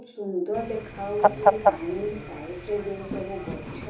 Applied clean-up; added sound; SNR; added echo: none; Fowl; -5 dB; reverberation time 1.2 s.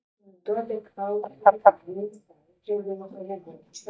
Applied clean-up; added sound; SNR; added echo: neural mask model DeepFilterNet 3.